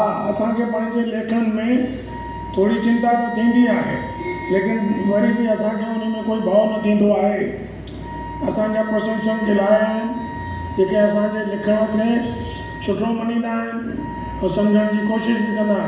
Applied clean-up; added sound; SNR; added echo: none; Wind instrument, woodwind instrument; 15 dB; reverberation time 0.9 s.